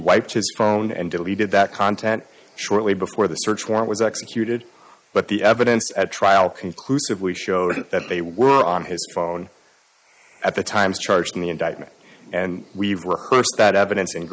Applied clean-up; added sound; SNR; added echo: neural mask model Resemble Enhance denoiser.